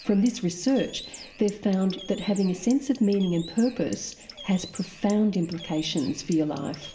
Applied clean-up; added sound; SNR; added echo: none; Bird; 19 dB; reverberation time 1.9 s.